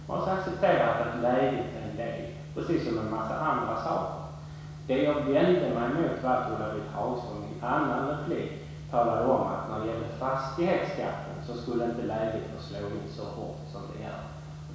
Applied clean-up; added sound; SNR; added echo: none; none; none; reverberation time 1.1 s.